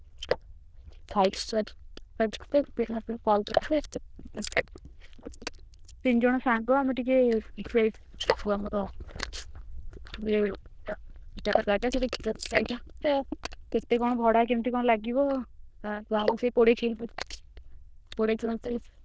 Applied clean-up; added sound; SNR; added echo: neural diffusion model UNIVERSE++.